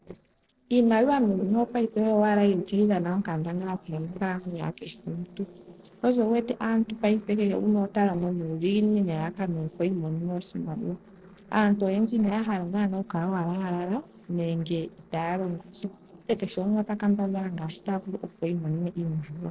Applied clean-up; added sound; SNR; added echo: neural separator model SepFormer DNS4.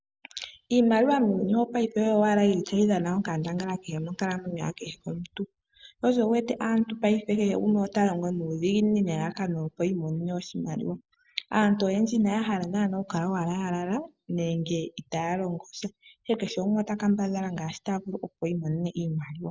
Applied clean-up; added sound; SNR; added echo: none; none; none; none.